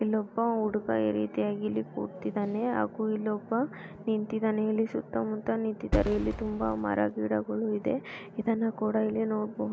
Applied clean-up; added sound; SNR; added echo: none; Fireworks; 6 dB; none.